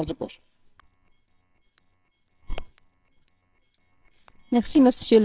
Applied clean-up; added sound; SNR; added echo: neural separator model SepFormer WHAMR!.